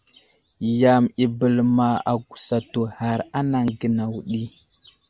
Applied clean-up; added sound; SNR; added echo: none; none; none; none.